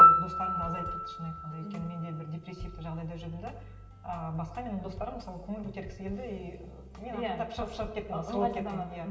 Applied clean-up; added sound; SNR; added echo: none; Piano; -5 dB; reverberation time 1.0 s.